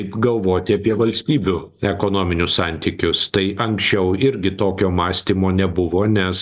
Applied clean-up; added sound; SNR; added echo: neural mask model Resemble Enhance denoiser.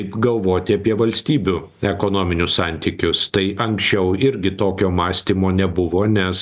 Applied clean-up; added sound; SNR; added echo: none; none; none; none.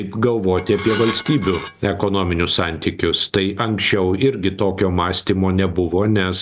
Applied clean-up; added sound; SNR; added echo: none; Dishes, pots, and pans / Glass; 10 dB; none.